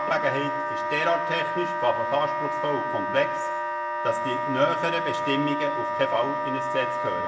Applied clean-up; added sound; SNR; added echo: none; Wind instrument, woodwind instrument; 0 dB; reverberation time 0.6 s.